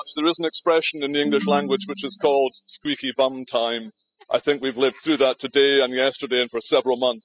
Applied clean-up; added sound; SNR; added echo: classical method spectral subtraction.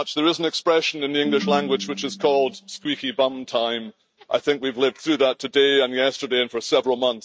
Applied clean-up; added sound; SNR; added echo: neural mask model RNNoise.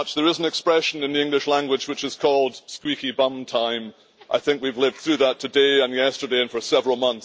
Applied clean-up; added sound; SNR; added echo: none; none; none; none.